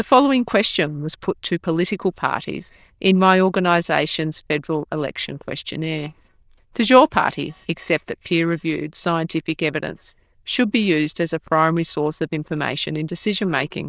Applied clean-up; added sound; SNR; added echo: neural diffusion model UNIVERSE++.